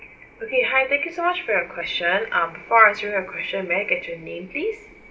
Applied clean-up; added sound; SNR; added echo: none; none; none; none.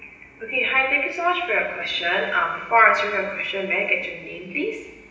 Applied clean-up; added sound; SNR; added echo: none; none; none; reverberation time 1.0 s.